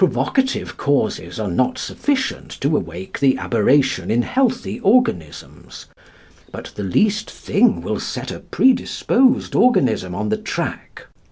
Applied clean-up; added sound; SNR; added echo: none; none; none; none.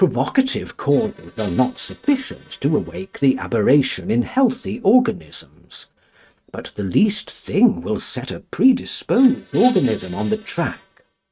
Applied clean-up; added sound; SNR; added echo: neural mask model RNNoise.